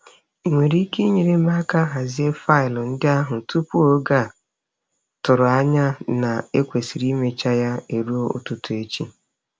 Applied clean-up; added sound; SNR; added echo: none; none; none; none.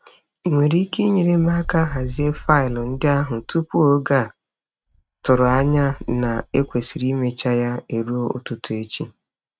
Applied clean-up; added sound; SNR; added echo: neural mask model RNNoise.